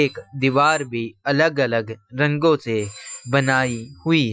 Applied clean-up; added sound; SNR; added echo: classical method Wiener filter.